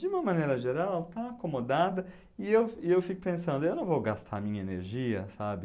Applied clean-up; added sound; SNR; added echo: none; none; none; none.